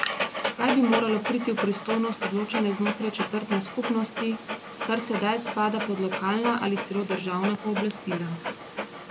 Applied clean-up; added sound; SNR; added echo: none; Dog; 5 dB; none.